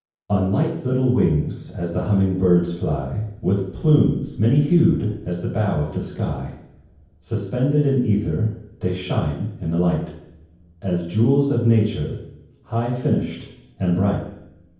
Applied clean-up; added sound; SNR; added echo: none; none; none; reverberation time 0.9 s.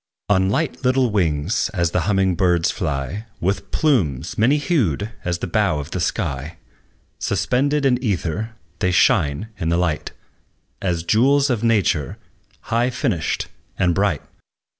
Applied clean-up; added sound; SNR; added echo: none; none; none; none.